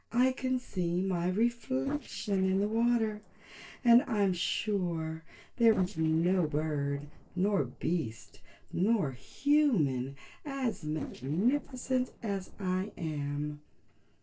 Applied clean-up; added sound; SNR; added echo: neural separator model SepFormer DNS4.